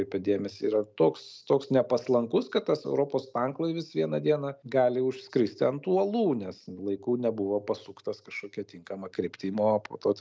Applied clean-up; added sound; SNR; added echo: none; none; none; none.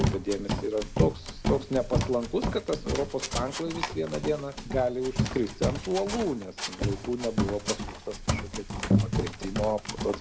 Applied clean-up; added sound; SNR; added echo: none; Run; 0 dB; none.